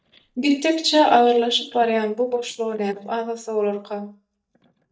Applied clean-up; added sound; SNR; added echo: neural mask model DeepFilterNet 3.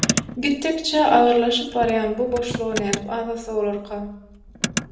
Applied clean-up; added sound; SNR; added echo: none; Motor vehicle (road); 8 dB; reverberation time 0.7 s.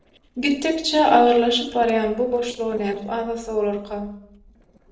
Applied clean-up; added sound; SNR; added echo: neural separator model SepFormer DNS4.